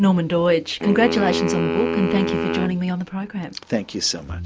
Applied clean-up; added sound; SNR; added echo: none; Wind instrument, woodwind instrument; 4 dB; none.